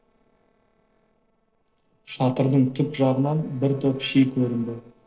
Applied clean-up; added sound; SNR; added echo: neural separator model SepFormer DNS4.